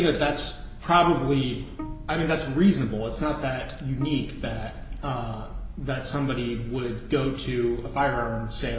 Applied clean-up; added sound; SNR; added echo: none; Coin (dropping) + Bowed string instrument; 18 dB; none.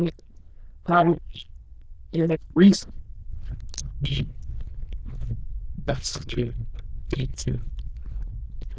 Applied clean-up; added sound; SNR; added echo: neural diffusion model UNIVERSE++.